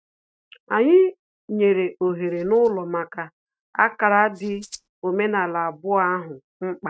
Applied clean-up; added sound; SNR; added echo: neural mask model RNNoise.